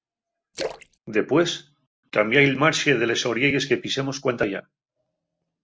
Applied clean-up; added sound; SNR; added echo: none; Splash, splatter; 15 dB; none.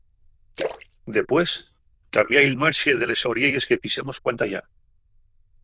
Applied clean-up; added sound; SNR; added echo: neural diffusion model UNIVERSE++.